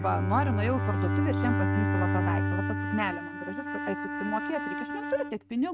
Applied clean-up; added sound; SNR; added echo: neural mask model RNNoise.